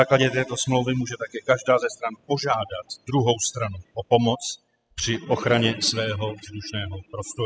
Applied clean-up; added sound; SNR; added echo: classical method spectral subtraction.